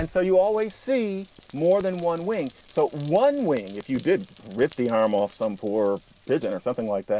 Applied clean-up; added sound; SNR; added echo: none; Rain; 17 dB; none.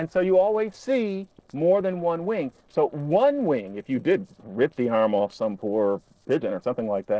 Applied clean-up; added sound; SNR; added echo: neural separator model SepFormer DNS4.